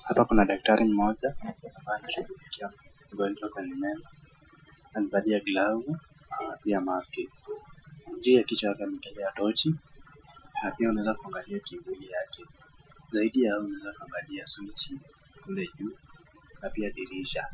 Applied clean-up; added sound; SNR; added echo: classical method Wiener filter.